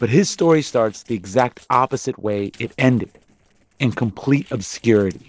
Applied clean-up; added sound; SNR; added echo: neural separator model SepFormer DNS4.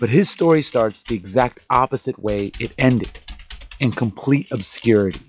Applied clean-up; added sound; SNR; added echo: classical method log-MMSE.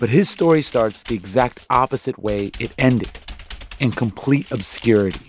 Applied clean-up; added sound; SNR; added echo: none; Computer keyboard; 19 dB; none.